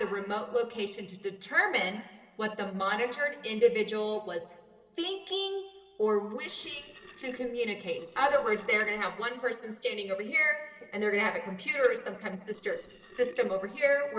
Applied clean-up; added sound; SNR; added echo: neural separator model SepFormer DNS4.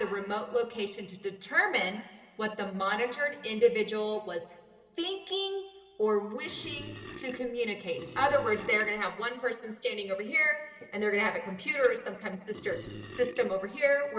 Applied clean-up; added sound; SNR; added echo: none; Burping, eructation; 13 dB; reverberation time 2.2 s.